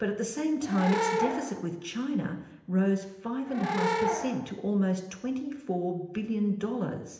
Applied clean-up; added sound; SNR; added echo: none; Animal / Brass instrument; 4 dB; reverberation time 0.8 s.